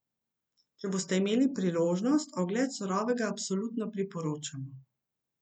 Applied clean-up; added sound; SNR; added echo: none; none; none; none.